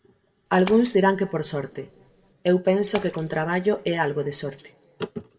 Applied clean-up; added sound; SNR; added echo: none; Splash, splatter; 18 dB; reverberation time 1.4 s.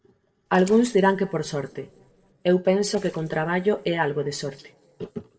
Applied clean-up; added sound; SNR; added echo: neural separator model SepFormer DNS4.